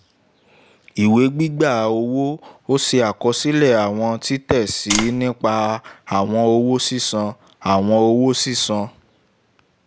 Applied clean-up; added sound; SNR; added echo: none; Tap; 4 dB; none.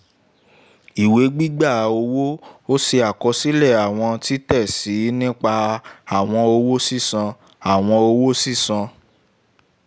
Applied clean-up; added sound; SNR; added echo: none; none; none; none.